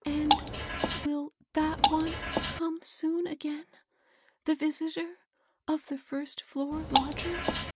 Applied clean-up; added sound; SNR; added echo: none; Drip / Water; -3 dB; none.